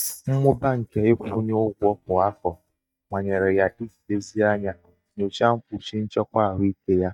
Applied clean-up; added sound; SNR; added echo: neural mask model DeepFilterNet 3.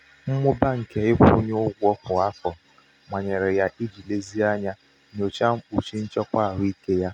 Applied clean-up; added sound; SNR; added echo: none; none; none; none.